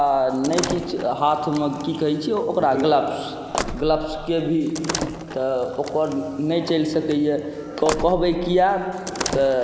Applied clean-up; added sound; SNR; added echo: none; Slam; 11 dB; none.